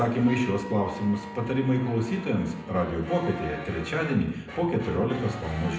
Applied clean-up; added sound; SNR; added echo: none; Wind instrument, woodwind instrument; 18 dB; reverberation time 0.7 s.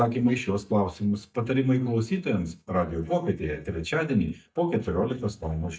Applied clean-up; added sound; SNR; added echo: neural mask model DeepFilterNet 3.